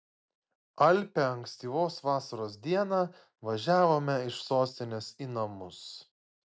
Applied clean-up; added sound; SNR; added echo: none; none; none; none.